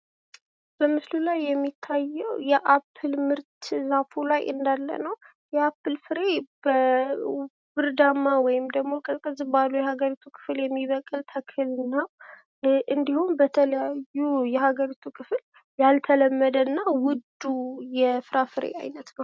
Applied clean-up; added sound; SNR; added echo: none; none; none; none.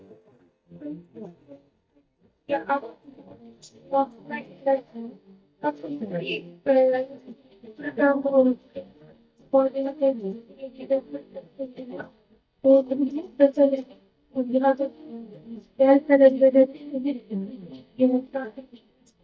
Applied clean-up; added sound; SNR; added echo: neural mask model DeepFilterNet 3.